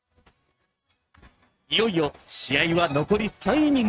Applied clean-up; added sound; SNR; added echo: neural mask model RNNoise.